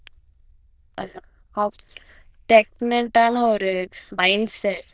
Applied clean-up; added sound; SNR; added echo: neural diffusion model UNIVERSE++.